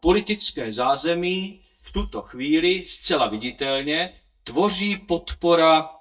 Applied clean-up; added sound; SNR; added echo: neural mask model DeepFilterNet 3.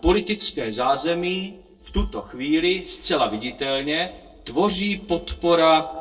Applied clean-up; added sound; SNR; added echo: neural separator model SepFormer DNS4.